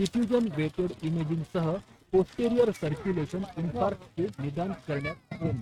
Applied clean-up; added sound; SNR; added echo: neural mask model RNNoise.